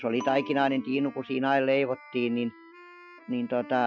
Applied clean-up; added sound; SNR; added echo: classical method Wiener filter.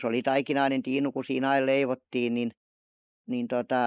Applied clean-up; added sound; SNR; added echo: neural mask model Resemble Enhance denoiser.